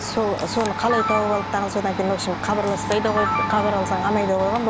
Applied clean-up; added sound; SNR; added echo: none; Domestic sounds, home sounds + Camera; 3 dB; none.